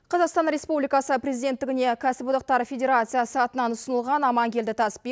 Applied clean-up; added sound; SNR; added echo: none; none; none; none.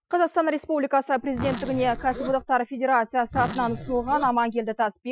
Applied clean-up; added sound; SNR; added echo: classical method Wiener filter.